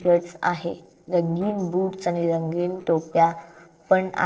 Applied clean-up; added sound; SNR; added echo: neural separator model SepFormer DNS4.